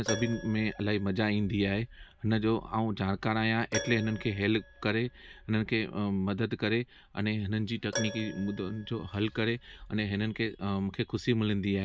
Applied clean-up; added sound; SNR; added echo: none; Keyboard (musical); 15 dB; none.